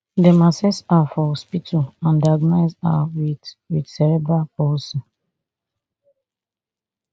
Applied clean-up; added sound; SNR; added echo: none; none; none; none.